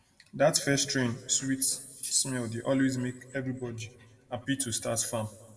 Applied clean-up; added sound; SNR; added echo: none; none; none; reverberation time 1.4 s.